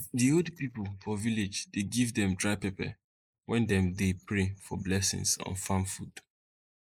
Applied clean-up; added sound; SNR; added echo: neural mask model Resemble Enhance denoiser.